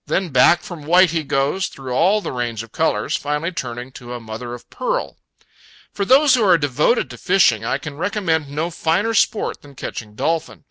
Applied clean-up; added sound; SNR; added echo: none; none; none; none.